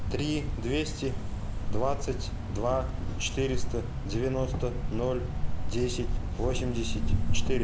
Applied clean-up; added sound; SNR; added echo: none; Cricket; -4 dB; none.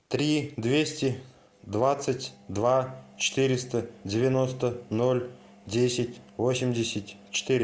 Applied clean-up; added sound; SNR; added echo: none; none; none; none.